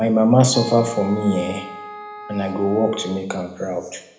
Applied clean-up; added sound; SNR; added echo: none; Wind instrument, woodwind instrument; 16 dB; reverberation time 0.7 s.